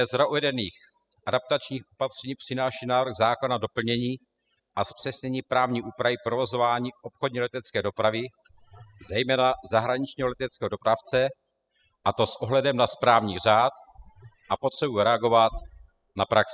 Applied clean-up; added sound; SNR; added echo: classical method spectral subtraction.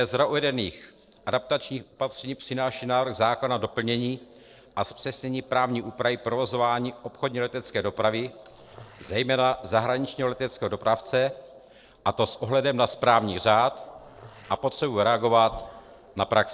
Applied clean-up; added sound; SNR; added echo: neural separator model SepFormer DNS4.